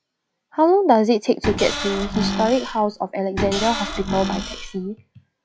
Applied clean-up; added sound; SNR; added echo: classical method log-MMSE.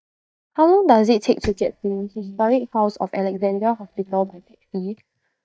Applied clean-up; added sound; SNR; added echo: neural mask model DeepFilterNet 3.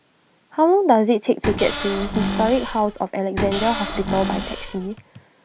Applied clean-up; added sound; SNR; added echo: none; Cupboard open or close / Door; 5 dB; none.